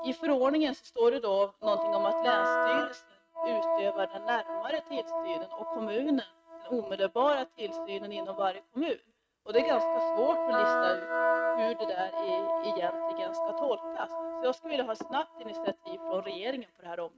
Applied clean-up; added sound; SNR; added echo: neural mask model RNNoise.